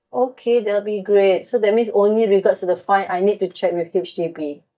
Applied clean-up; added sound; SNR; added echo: neural mask model DeepFilterNet 3.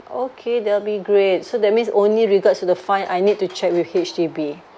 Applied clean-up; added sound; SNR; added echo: none; none; none; none.